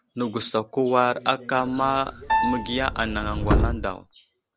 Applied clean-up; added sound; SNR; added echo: none; Piano + Subway, metro, underground; 0 dB; none.